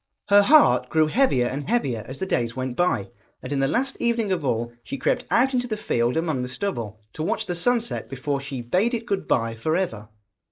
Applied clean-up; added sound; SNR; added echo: neural mask model Resemble Enhance denoiser.